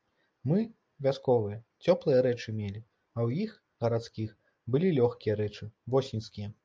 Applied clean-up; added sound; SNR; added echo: none; none; none; none.